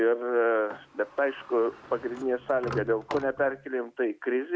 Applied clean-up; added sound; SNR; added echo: none; Sliding door; 16 dB; none.